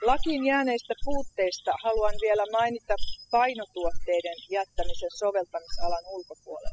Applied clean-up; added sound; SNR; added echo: classical method spectral subtraction.